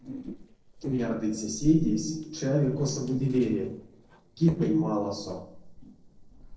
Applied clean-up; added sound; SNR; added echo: neural separator model SepFormer DNS4.